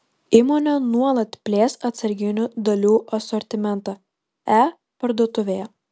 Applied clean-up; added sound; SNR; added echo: none; none; none; none.